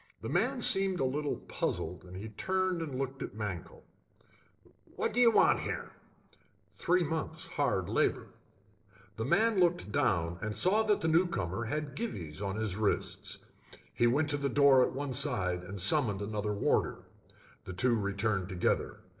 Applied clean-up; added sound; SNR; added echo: neural separator model SepFormer DNS4.